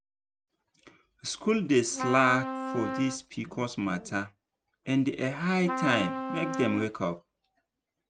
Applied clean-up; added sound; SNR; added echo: none; Trumpet; 5 dB; none.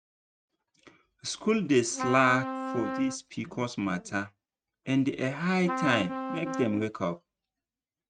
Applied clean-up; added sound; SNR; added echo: neural mask model RNNoise.